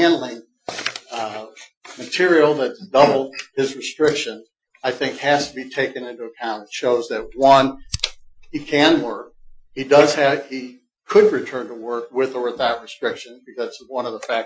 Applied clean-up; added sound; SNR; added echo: classical method Wiener filter.